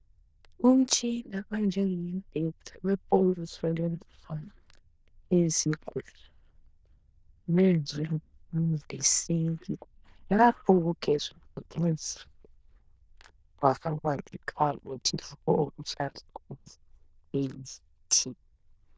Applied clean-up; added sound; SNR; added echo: neural diffusion model UNIVERSE++.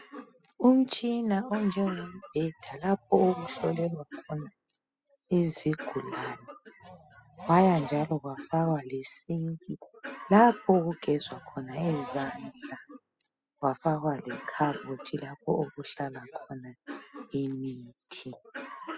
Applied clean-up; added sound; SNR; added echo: classical method spectral subtraction.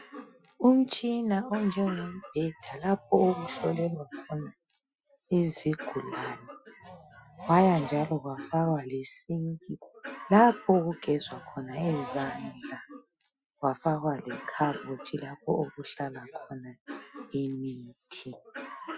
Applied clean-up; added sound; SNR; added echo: classical method Wiener filter.